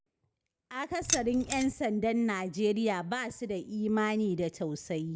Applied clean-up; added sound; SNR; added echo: none; Keys jangling; 3 dB; none.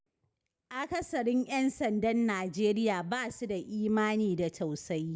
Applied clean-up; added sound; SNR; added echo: none; none; none; none.